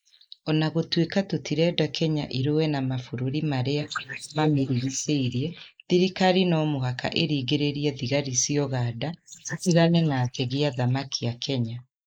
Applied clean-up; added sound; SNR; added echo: neural mask model Resemble Enhance denoiser.